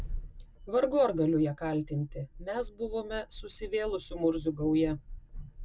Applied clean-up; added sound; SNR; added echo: none; none; none; none.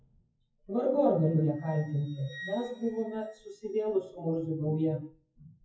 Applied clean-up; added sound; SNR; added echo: classical method WPE with log-MMSE.